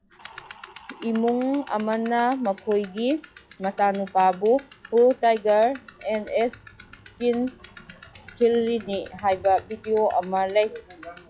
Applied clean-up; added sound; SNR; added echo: classical method log-MMSE.